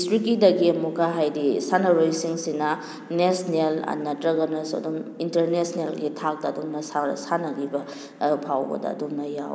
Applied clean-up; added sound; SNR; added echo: none; none; none; none.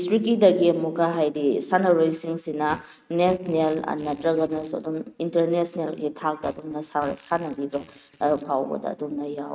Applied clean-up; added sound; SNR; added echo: neural mask model RNNoise.